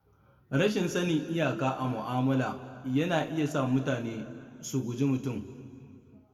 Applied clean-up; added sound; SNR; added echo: none; none; none; reverberation time 2.0 s.